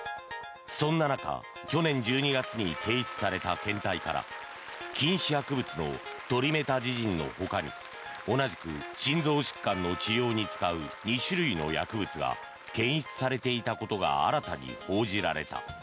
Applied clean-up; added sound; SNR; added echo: none; Percussion + Applause; 15 dB; none.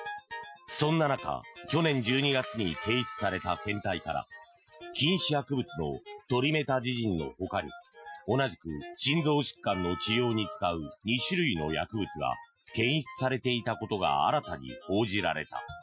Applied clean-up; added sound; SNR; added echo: classical method Wiener filter.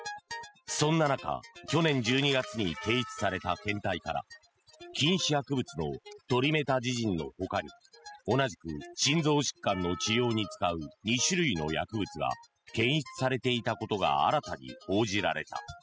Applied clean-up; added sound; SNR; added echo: classical method spectral subtraction.